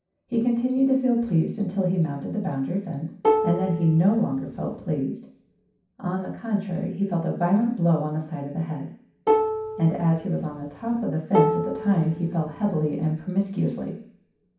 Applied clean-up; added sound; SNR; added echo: none; Plucked string instrument; 2 dB; reverberation time 0.6 s.